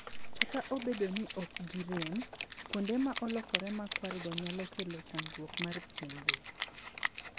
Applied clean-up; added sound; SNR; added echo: none; Wind instrument, woodwind instrument; -2 dB; none.